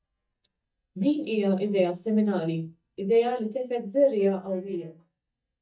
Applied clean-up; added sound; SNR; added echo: neural mask model DeepFilterNet 3.